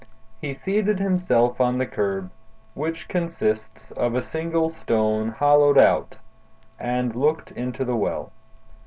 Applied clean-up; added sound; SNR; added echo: none; Crackle; 18 dB; none.